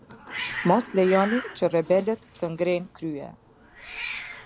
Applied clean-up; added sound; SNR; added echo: none; Hiss; 12 dB; none.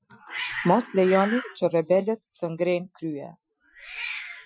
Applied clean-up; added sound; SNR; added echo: classical method Wiener filter.